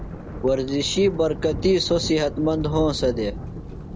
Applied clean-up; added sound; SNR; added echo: none; Thunder; 10 dB; none.